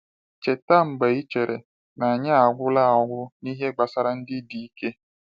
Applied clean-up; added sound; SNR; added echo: none; none; none; none.